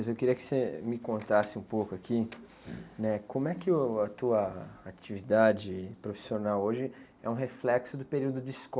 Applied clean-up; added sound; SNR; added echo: none; none; none; none.